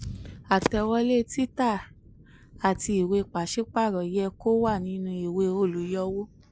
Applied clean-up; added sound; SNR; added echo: none; Thunder; 18 dB; none.